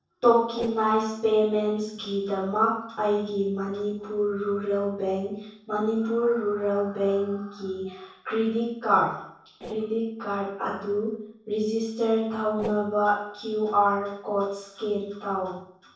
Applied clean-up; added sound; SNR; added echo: neural separator model SepFormer DNS4.